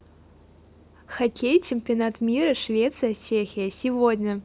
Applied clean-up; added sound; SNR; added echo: none; none; none; none.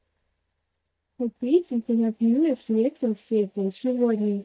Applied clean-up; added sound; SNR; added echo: neural mask model DeepFilterNet 3.